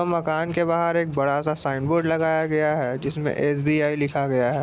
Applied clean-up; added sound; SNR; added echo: none; none; none; none.